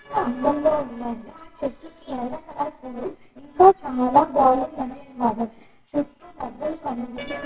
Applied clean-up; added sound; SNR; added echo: neural separator model SepFormer WHAMR!.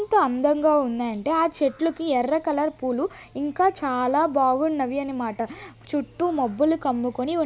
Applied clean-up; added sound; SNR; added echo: none; none; none; none.